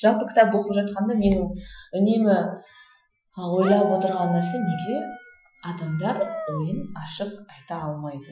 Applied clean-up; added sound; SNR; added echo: classical method Wiener filter.